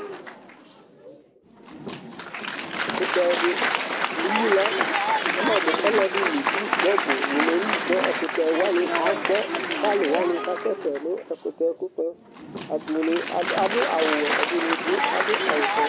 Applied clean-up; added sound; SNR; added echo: none; Applause; 0 dB; none.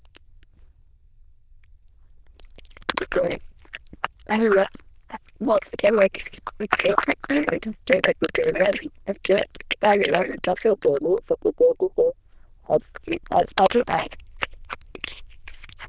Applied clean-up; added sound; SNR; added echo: neural diffusion model UNIVERSE++.